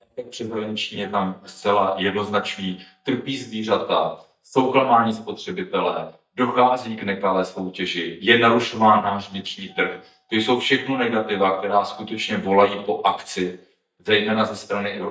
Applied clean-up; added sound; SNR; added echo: neural mask model DeepFilterNet 3.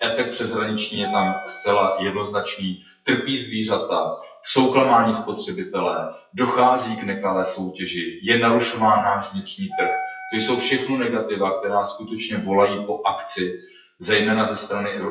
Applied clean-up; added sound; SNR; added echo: classical method WPE with log-MMSE.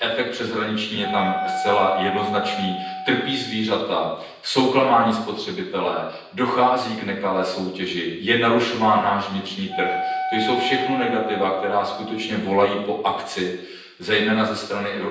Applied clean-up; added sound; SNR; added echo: none; Wind instrument, woodwind instrument; 5 dB; reverberation time 0.9 s.